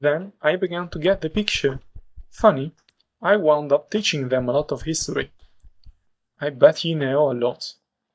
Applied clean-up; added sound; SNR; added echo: neural mask model DeepFilterNet 3.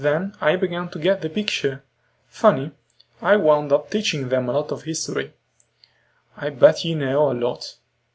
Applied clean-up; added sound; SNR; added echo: none; none; none; none.